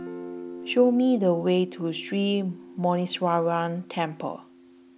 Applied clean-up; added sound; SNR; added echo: none; Guitar; 16 dB; none.